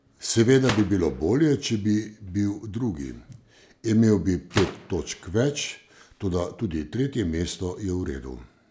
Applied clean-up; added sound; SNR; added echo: none; Gunshot, gunfire; 15 dB; none.